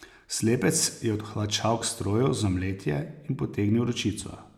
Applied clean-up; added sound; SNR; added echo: none; none; none; none.